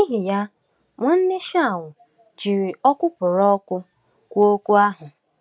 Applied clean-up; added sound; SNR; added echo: none; none; none; none.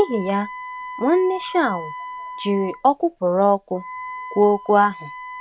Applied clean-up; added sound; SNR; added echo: none; Wind instrument, woodwind instrument; 13 dB; none.